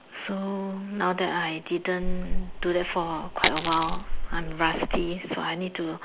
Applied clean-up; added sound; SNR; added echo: none; Coin (dropping); -1 dB; none.